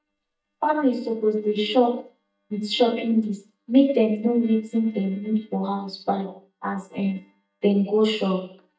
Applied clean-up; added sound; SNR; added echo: neural mask model DeepFilterNet 3.